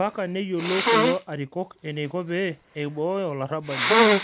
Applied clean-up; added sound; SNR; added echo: none; Sneeze; -3 dB; none.